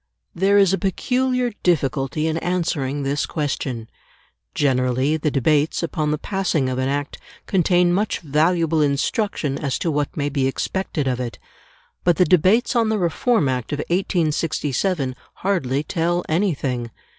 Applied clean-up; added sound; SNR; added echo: none; none; none; none.